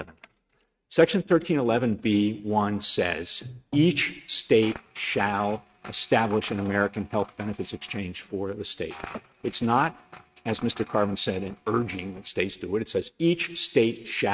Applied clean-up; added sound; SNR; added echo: neural mask model RNNoise.